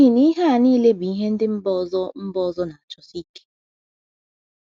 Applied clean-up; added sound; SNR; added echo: none; none; none; none.